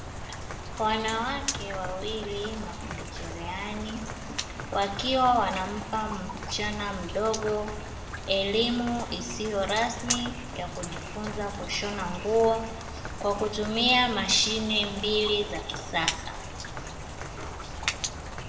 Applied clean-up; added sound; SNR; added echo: none; Rain; 6 dB; reverberation time 1.2 s.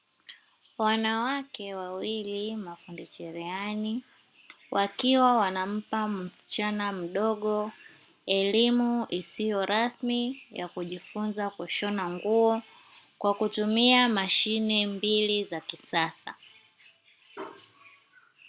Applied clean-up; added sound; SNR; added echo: none; none; none; none.